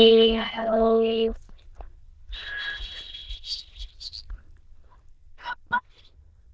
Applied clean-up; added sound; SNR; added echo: neural diffusion model UNIVERSE++.